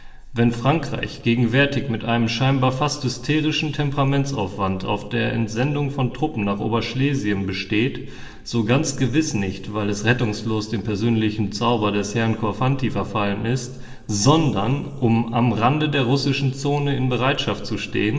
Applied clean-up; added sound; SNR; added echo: none; none; none; reverberation time 2.7 s.